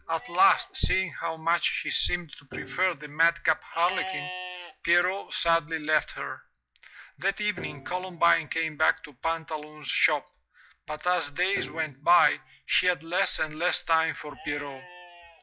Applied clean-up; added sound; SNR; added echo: classical method log-MMSE.